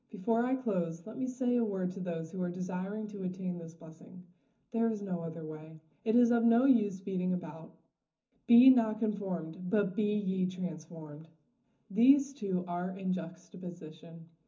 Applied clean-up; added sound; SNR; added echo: none; none; none; reverberation time 0.3 s.